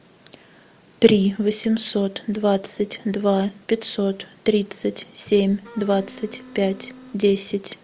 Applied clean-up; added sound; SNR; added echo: none; Wind instrument, woodwind instrument; 20 dB; none.